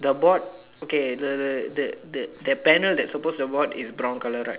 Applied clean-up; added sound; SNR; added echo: none; none; none; none.